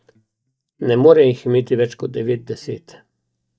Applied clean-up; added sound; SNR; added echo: neural mask model DeepFilterNet 3.